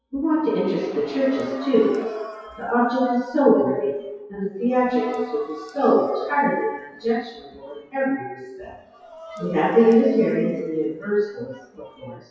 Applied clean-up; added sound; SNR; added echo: classical method WPE with log-MMSE.